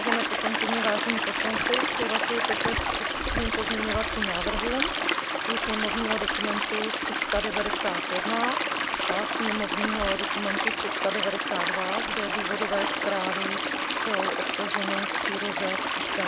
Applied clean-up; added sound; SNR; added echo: none; Stream; -5 dB; none.